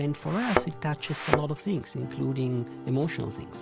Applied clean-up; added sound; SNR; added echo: none; Thump, thud; 1 dB; none.